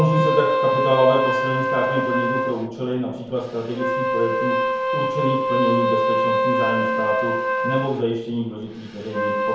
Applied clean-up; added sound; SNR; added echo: none; Wind instrument, woodwind instrument; -2 dB; reverberation time 0.9 s.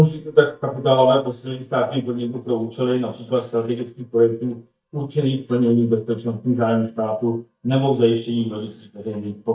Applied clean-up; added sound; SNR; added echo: neural mask model DeepFilterNet 3.